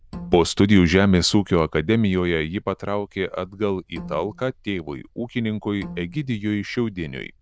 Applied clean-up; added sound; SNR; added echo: neural diffusion model UNIVERSE++.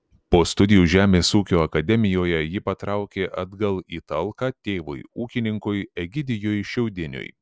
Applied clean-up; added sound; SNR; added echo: none; none; none; none.